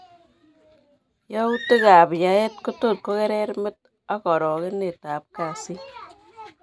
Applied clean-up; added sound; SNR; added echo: none; none; none; none.